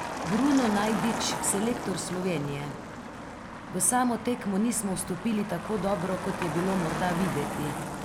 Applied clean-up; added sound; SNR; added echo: none; Motor vehicle (road); 5 dB; none.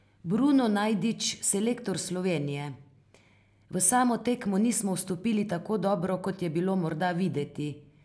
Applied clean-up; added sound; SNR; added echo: none; none; none; none.